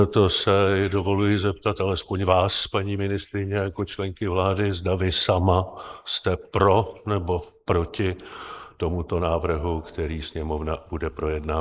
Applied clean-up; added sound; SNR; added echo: neural mask model Resemble Enhance denoiser.